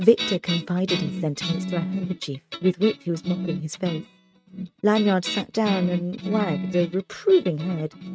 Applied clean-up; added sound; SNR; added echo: neural mask model RNNoise.